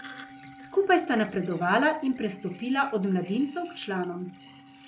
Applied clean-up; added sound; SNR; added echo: none; Musical instrument + Sink (filling or washing); 19 dB; none.